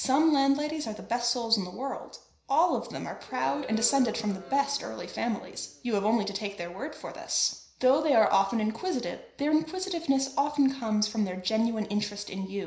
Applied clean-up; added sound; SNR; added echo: none; Crowd; 18 dB; reverberation time 0.5 s.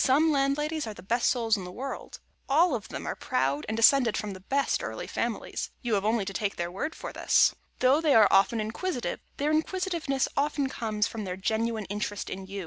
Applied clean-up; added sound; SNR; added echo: none; none; none; none.